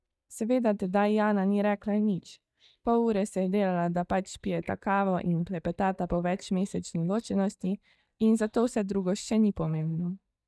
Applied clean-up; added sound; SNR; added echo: neural mask model DeepFilterNet 3.